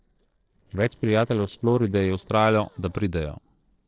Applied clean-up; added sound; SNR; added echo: neural separator model SepFormer DNS4.